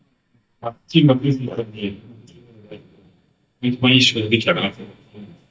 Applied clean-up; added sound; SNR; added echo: neural mask model DeepFilterNet 3.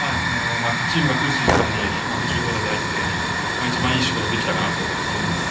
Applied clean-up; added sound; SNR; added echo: none; Hiss / Fire; -2 dB; reverberation time 0.6 s.